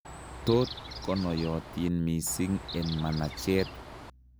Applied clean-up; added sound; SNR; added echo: none; Chirp, tweet; 11 dB; none.